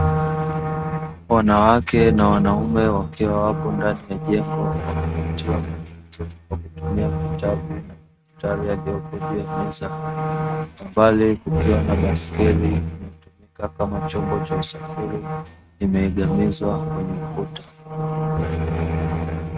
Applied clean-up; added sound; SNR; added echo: neural mask model RNNoise.